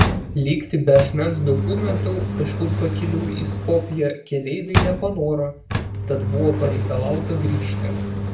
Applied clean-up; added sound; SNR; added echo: none; Engine; 1 dB; reverberation time 0.4 s.